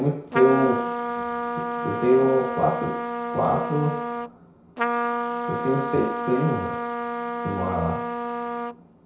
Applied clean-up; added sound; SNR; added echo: none; Trumpet; 3 dB; reverberation time 0.6 s.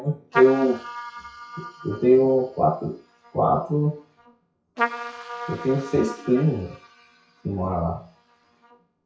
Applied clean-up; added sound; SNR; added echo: classical method WPE with log-MMSE.